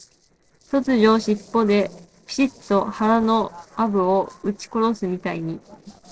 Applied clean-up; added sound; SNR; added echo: neural separator model SepFormer DNS4.